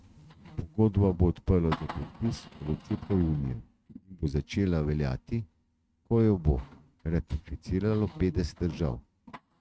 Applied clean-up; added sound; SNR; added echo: neural mask model RNNoise.